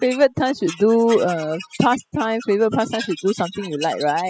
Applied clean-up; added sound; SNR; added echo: classical method spectral subtraction.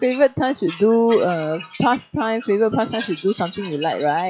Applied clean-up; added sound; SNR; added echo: classical method log-MMSE.